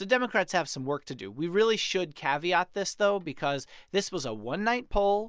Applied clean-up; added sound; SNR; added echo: none; none; none; none.